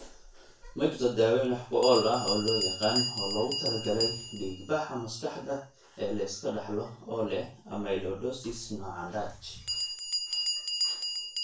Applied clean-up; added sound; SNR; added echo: none; Bell; 5 dB; reverberation time 0.3 s.